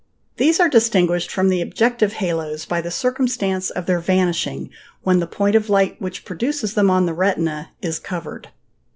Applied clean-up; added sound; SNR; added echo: none; none; none; none.